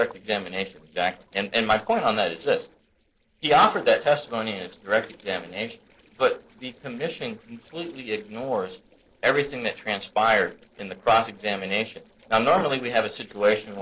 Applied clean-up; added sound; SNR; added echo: neural separator model SepFormer DNS4.